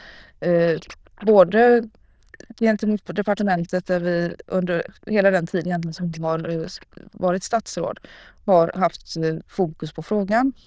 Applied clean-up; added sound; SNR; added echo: neural diffusion model UNIVERSE++.